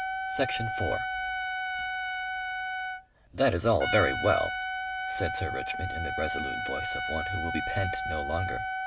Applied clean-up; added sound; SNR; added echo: none; Trumpet; 1 dB; none.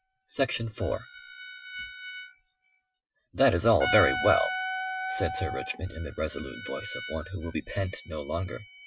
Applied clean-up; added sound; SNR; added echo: classical method Wiener filter.